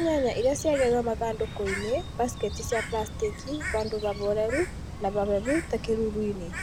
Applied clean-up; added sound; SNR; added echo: none; Bird; 8 dB; none.